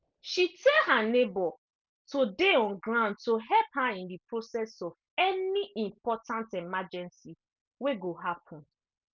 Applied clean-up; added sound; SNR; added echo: none; none; none; none.